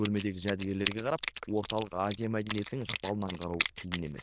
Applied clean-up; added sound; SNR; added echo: neural diffusion model UNIVERSE++.